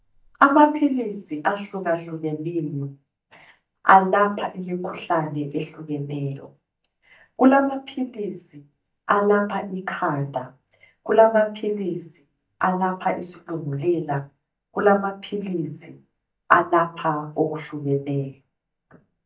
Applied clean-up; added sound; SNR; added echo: neural mask model DeepFilterNet 3.